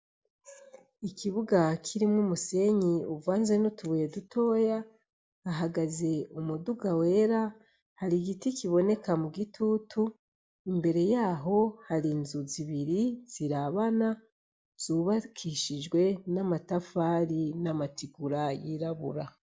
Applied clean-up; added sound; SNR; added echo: neural mask model Resemble Enhance denoiser.